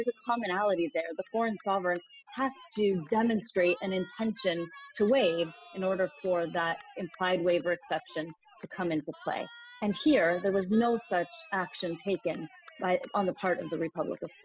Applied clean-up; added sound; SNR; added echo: classical method spectral subtraction.